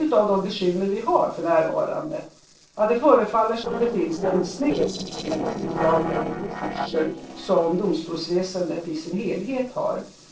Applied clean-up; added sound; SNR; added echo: neural separator model SepFormer DNS4.